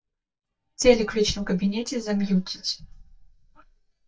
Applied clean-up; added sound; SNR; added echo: neural mask model DeepFilterNet 3.